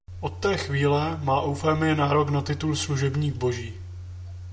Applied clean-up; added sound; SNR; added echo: none; none; none; none.